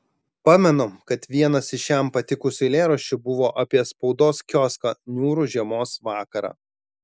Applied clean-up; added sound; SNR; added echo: none; none; none; none.